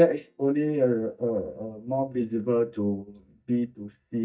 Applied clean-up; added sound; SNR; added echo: neural mask model DeepFilterNet 3.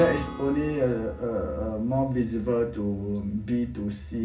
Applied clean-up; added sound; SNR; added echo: none; Acoustic guitar / Strum; 14 dB; reverberation time 0.4 s.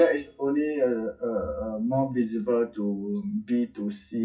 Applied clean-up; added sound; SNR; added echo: classical method WPE with log-MMSE.